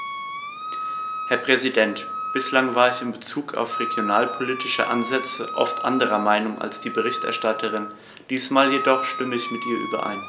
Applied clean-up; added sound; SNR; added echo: none; Wind instrument, woodwind instrument; 7 dB; none.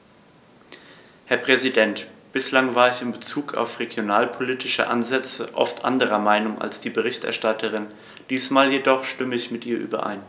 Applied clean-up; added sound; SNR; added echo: none; none; none; none.